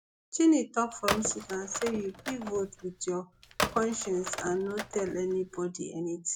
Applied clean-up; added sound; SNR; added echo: none; Telephone; 6 dB; none.